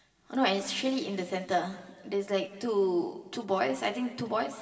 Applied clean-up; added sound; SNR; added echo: none; none; none; reverberation time 2.3 s.